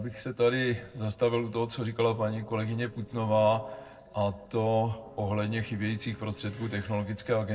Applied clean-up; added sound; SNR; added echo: neural separator model SepFormer DNS4.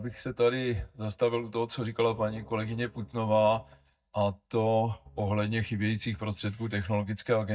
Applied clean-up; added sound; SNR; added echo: neural mask model DeepFilterNet 3.